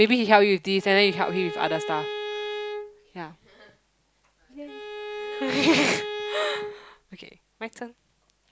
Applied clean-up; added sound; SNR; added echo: none; Bowed string instrument; 8 dB; none.